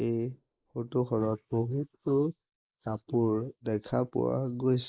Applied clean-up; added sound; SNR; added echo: neural mask model Resemble Enhance denoiser.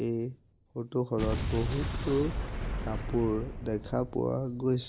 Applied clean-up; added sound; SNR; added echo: none; Explosion; 4 dB; none.